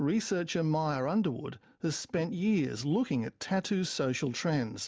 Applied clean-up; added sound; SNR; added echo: none; none; none; none.